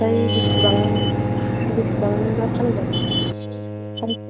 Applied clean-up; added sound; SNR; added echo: none; Engine + Bowed string instrument; -3 dB; none.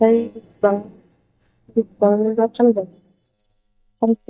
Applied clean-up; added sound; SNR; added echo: neural mask model DeepFilterNet 3.